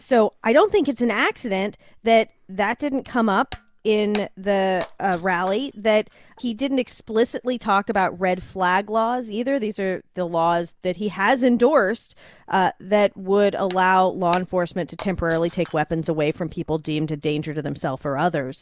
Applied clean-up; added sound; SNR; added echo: none; Shatter; 19 dB; none.